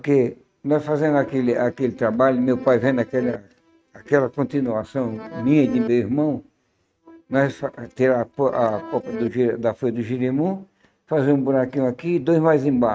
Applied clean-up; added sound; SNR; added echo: neural mask model RNNoise.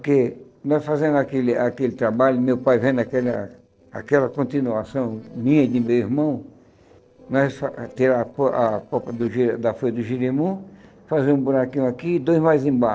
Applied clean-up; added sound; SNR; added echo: neural separator model SepFormer DNS4.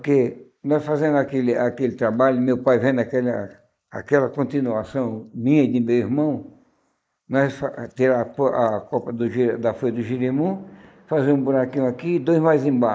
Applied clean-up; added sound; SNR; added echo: neural mask model Resemble Enhance denoiser.